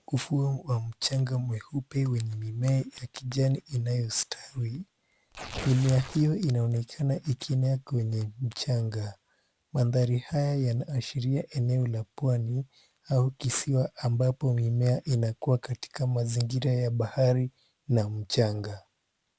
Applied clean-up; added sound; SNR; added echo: none; Tearing; 13 dB; none.